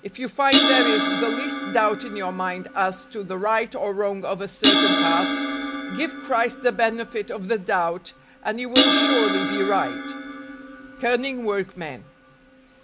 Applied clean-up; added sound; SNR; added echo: none; Crash cymbal; 0 dB; none.